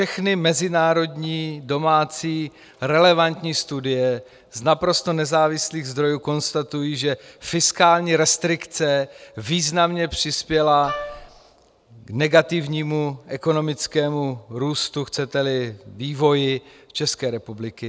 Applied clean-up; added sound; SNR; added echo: none; Wind instrument, woodwind instrument; 10 dB; none.